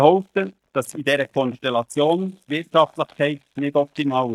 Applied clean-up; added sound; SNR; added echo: neural mask model DeepFilterNet 3.